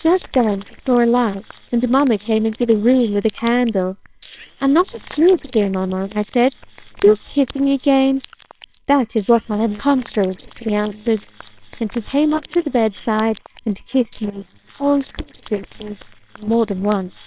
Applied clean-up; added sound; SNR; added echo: neural separator model SepFormer WHAMR!.